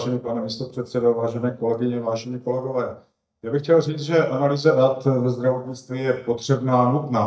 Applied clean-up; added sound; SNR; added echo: neural mask model DeepFilterNet 3.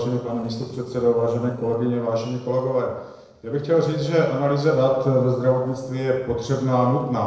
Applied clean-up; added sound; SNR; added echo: neural separator model SepFormer DNS4.